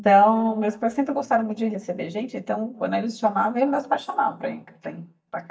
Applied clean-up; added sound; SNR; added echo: neural mask model DeepFilterNet 3.